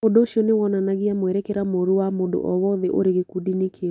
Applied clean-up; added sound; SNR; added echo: none; none; none; none.